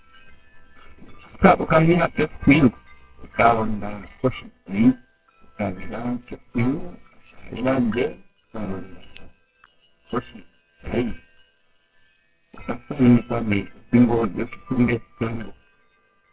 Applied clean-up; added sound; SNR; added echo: neural separator model SepFormer WHAMR!.